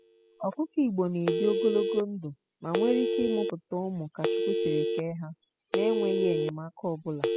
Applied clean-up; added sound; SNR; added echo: classical method spectral subtraction.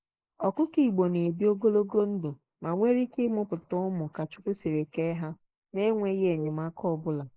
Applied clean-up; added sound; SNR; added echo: neural mask model Resemble Enhance denoiser.